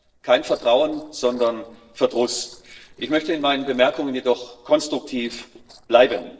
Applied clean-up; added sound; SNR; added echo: neural separator model SepFormer DNS4.